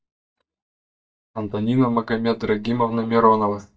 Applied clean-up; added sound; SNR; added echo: neural mask model DeepFilterNet 3.